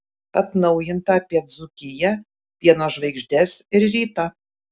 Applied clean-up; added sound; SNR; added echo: none; none; none; none.